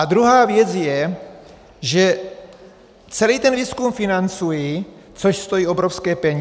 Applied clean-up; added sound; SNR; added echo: none; none; none; none.